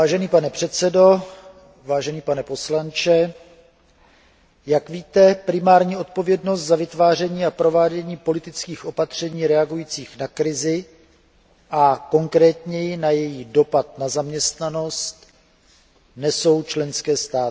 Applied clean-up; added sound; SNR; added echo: none; none; none; none.